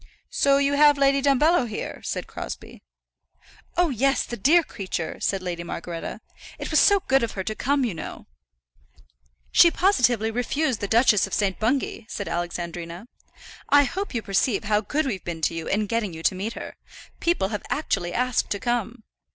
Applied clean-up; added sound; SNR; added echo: none; none; none; none.